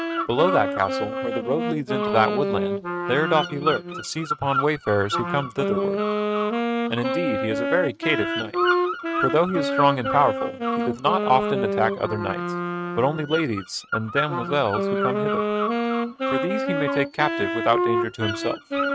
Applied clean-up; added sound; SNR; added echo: neural mask model RNNoise.